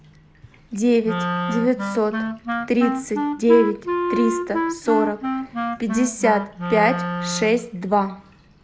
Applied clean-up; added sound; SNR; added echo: none; Wind instrument, woodwind instrument; 4 dB; none.